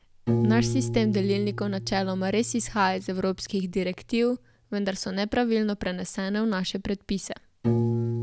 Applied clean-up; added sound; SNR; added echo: none; Piano; 5 dB; none.